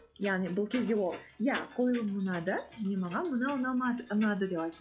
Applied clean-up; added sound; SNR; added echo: classical method log-MMSE.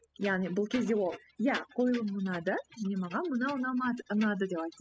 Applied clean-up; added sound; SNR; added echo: classical method spectral subtraction.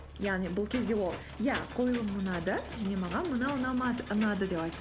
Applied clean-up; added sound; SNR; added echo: none; Engine / Mechanisms; 11 dB; none.